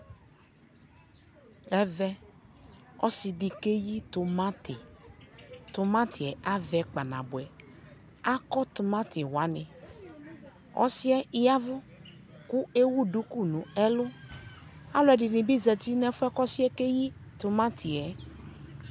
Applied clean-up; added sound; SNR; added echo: none; none; none; none.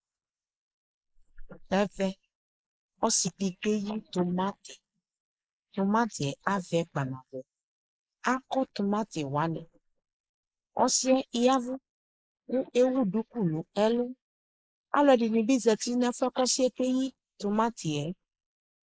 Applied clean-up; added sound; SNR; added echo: neural mask model Resemble Enhance denoiser.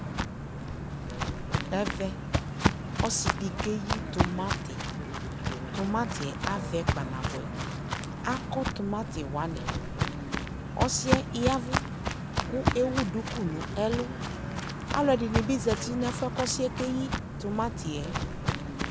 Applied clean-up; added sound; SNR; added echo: none; Walk, footsteps; -1 dB; none.